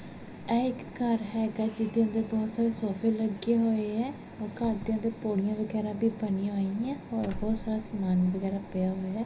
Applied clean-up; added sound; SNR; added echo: none; Doorbell; 18 dB; reverberation time 0.5 s.